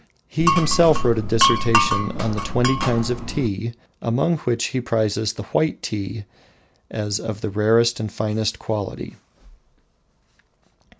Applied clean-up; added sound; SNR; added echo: none; Glass; -1 dB; none.